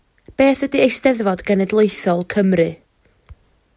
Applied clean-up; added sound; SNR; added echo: none; none; none; none.